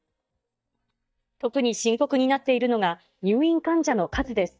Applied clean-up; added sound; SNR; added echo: neural mask model DeepFilterNet 3.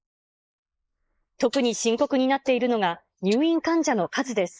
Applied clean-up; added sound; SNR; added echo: neural mask model Resemble Enhance denoiser.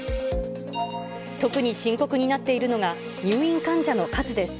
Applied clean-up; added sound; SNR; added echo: none; Snare drum; 19 dB; none.